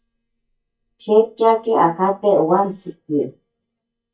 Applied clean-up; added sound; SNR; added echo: neural mask model DeepFilterNet 3.